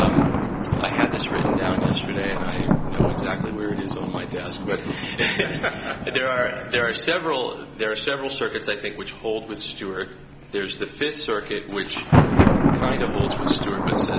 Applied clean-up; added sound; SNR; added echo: none; Thunder; -2 dB; none.